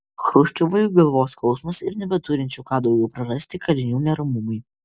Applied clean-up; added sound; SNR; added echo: none; none; none; none.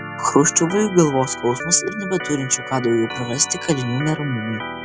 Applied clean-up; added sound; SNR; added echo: none; Organ; 10 dB; none.